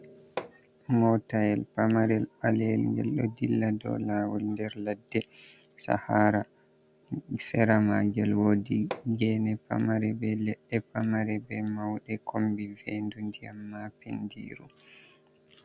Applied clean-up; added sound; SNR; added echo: none; Hammer; 14 dB; none.